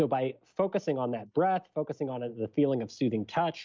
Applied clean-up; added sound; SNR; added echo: neural mask model Resemble Enhance denoiser.